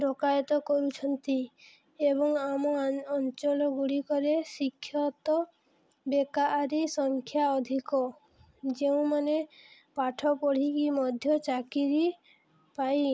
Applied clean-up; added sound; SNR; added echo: none; none; none; none.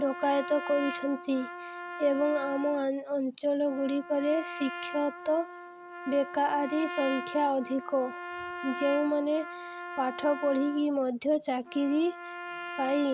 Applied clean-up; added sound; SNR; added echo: none; Trumpet; 11 dB; none.